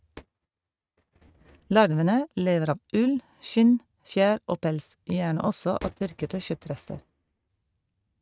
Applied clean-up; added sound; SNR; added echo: neural mask model RNNoise.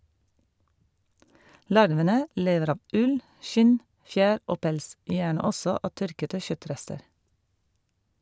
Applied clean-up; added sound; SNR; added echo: none; none; none; none.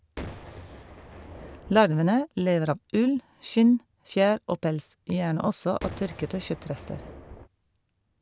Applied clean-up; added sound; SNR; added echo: none; Boom; 15 dB; none.